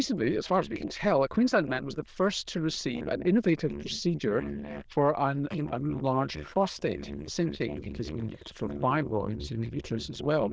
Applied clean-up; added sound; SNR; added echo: neural diffusion model UNIVERSE++.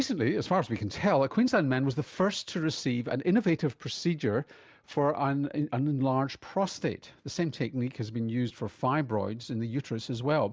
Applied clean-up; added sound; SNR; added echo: none; none; none; none.